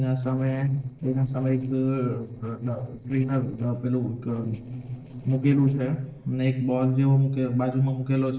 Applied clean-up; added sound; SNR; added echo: neural separator model SepFormer DNS4.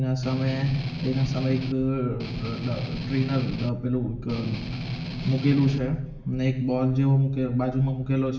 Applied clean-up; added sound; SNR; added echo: none; Strum; 6 dB; reverberation time 0.8 s.